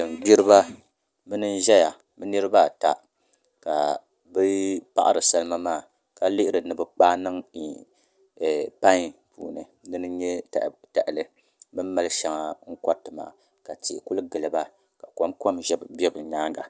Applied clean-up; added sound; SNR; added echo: none; none; none; none.